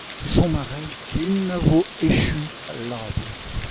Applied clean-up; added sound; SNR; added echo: none; Rain; 12 dB; none.